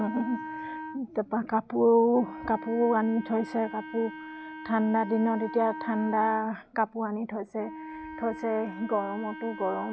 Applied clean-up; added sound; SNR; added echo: none; Wind instrument, woodwind instrument; 12 dB; none.